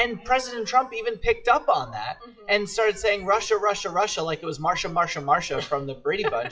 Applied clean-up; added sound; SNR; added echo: classical method WPE with log-MMSE.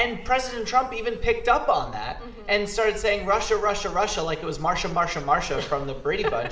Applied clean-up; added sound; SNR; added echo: none; Mechanical fan; 13 dB; reverberation time 1.2 s.